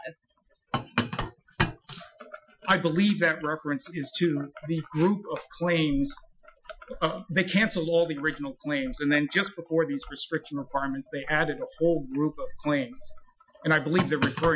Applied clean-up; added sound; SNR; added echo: classical method Wiener filter.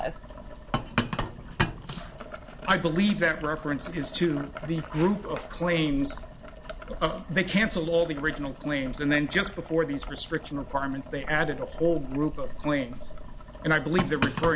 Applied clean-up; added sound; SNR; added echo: none; Boiling; 7 dB; none.